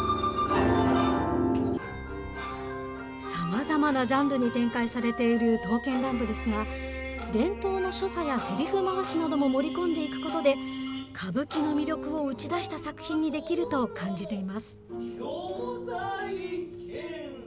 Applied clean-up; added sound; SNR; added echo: none; none; none; none.